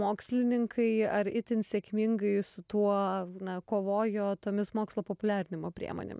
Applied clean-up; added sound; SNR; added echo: none; none; none; none.